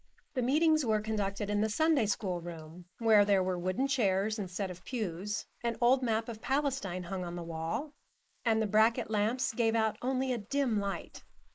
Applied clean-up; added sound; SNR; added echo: neural mask model Resemble Enhance denoiser.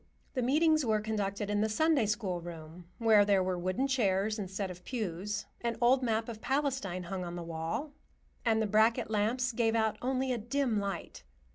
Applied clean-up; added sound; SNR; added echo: none; none; none; none.